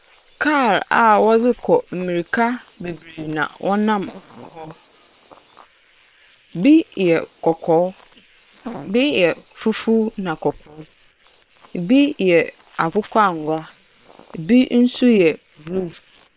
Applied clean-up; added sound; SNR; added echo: neural separator model SepFormer WHAM!.